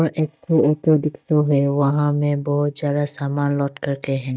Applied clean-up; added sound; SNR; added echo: neural mask model DeepFilterNet 3.